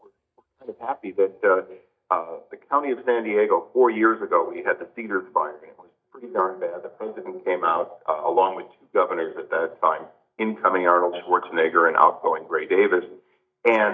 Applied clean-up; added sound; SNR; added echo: neural mask model DeepFilterNet 3.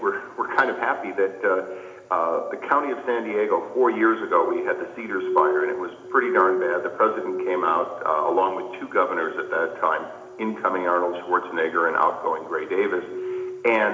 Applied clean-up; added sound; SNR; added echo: none; Glass; 9 dB; reverberation time 0.8 s.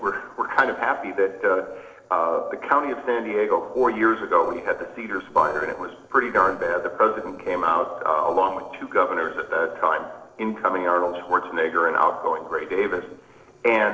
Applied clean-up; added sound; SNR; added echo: neural separator model SepFormer DNS4.